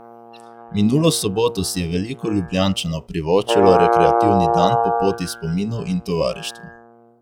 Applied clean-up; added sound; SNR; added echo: classical method log-MMSE.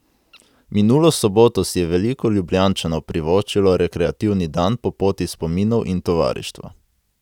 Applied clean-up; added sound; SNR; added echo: none; none; none; none.